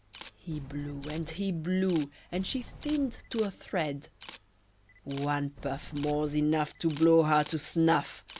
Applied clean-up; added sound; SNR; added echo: none; Camera + Sliding door; 18 dB; none.